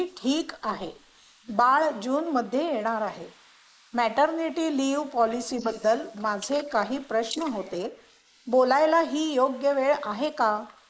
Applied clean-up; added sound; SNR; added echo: neural mask model Resemble Enhance denoiser.